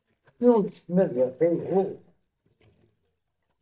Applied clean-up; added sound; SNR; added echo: neural mask model DeepFilterNet 3.